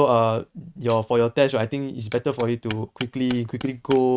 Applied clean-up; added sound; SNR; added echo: neural mask model RNNoise.